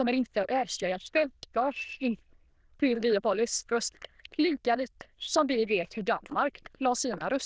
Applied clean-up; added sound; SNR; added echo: neural diffusion model UNIVERSE++.